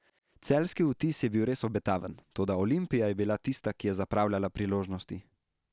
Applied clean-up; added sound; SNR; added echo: none; none; none; none.